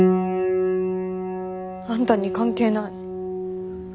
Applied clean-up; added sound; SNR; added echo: none; Piano; -2 dB; none.